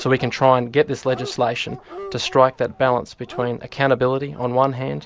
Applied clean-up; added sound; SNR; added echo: none; Dog; 19 dB; none.